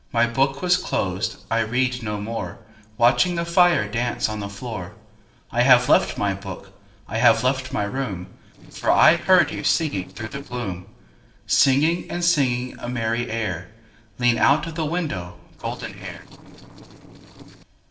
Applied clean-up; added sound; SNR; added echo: neural separator model SepFormer DNS4.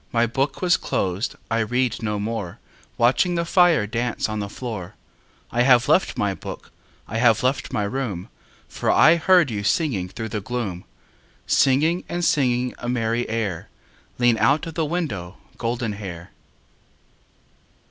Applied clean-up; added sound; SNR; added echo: none; none; none; none.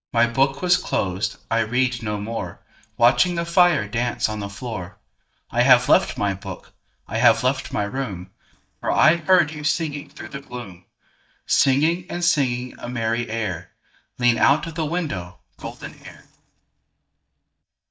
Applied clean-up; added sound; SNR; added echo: neural mask model DeepFilterNet 3.